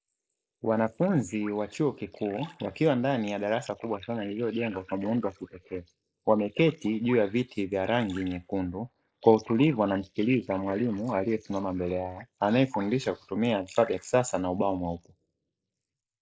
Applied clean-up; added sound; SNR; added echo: neural mask model Resemble Enhance denoiser.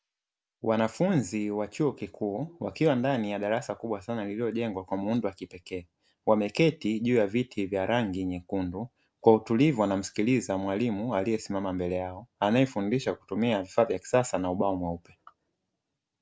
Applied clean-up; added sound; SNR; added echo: none; none; none; none.